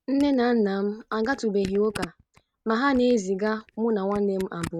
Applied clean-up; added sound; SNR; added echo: neural mask model RNNoise.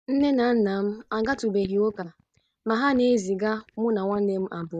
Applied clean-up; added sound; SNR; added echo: neural mask model DeepFilterNet 3.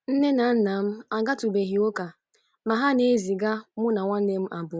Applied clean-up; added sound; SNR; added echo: none; none; none; none.